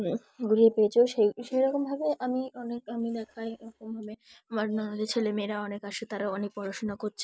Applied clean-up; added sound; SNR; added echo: neural mask model Resemble Enhance denoiser.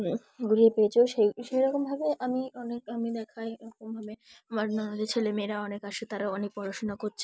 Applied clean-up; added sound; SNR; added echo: none; none; none; none.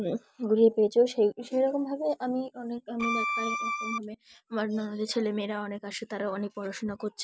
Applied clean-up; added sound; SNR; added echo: none; Bowed string instrument; 1 dB; none.